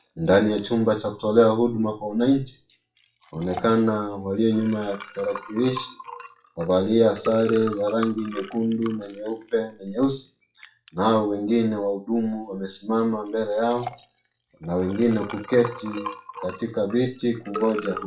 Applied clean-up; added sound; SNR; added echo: classical method WPE with log-MMSE.